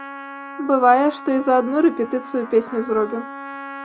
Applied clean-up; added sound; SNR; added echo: none; Trumpet; 15 dB; none.